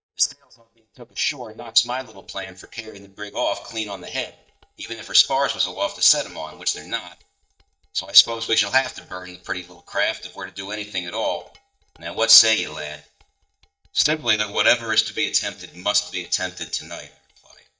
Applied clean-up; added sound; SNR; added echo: neural mask model DeepFilterNet 3.